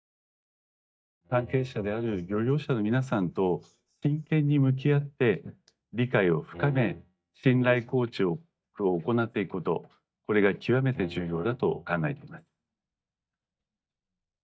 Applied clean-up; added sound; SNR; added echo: neural mask model DeepFilterNet 3.